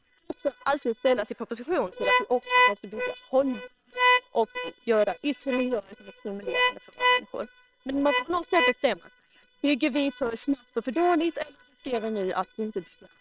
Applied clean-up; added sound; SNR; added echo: neural separator model SepFormer WHAM!.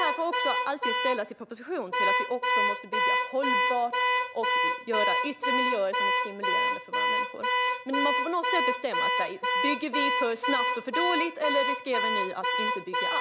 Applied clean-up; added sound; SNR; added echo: none; Alarm / Car; -5 dB; none.